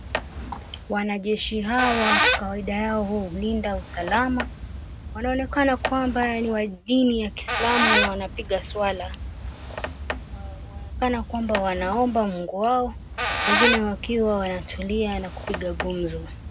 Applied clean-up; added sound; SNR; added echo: none; Squeak; 3 dB; none.